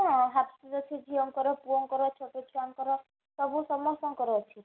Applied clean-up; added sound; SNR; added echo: none; none; none; none.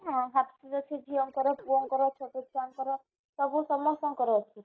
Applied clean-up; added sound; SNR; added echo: neural mask model DeepFilterNet 3.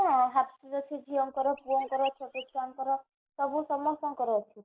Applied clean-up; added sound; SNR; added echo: neural mask model Resemble Enhance denoiser.